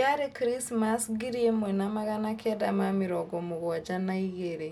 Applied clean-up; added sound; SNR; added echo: none; none; none; none.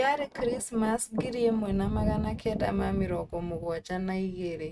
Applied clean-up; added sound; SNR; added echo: neural mask model RNNoise.